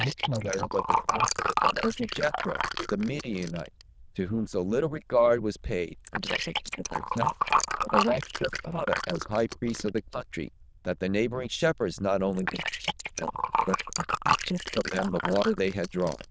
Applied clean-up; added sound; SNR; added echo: neural diffusion model UNIVERSE++.